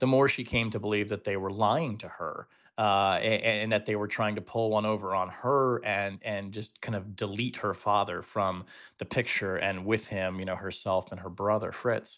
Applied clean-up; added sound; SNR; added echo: none; none; none; none.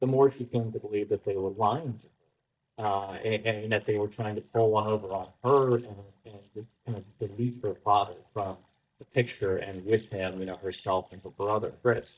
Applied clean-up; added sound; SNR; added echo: neural mask model DeepFilterNet 3.